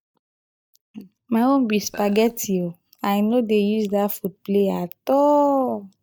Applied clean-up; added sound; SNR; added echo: neural mask model DeepFilterNet 3.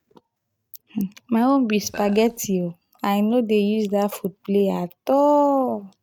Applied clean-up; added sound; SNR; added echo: neural mask model RNNoise.